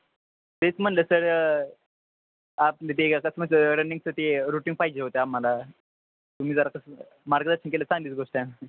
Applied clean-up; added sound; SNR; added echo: none; none; none; none.